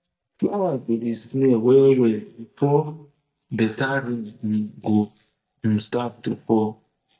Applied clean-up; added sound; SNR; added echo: neural mask model DeepFilterNet 3.